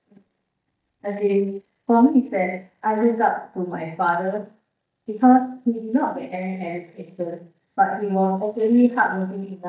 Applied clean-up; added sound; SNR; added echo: neural mask model DeepFilterNet 3.